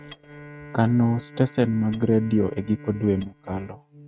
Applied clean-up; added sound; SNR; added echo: neural mask model RNNoise.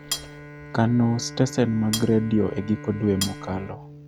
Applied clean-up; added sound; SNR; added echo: none; Cutlery, silverware + Bowed string instrument; 12 dB; none.